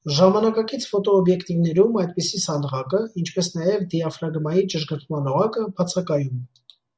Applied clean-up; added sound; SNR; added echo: none; none; none; none.